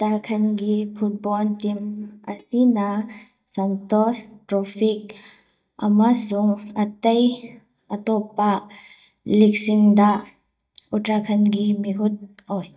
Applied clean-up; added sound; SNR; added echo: neural mask model DeepFilterNet 3.